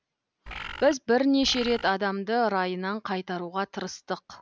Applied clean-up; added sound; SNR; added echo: none; Bird; 11 dB; none.